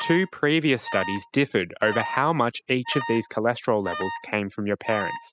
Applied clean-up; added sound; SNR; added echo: classical method spectral subtraction.